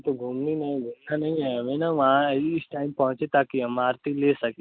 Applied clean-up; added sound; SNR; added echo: none; none; none; none.